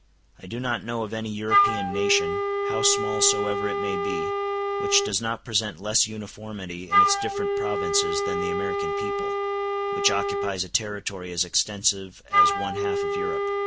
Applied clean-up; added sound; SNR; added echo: none; Wind instrument, woodwind instrument; -3 dB; none.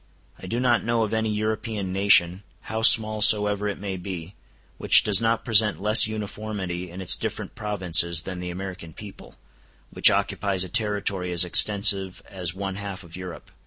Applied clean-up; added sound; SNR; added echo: none; none; none; none.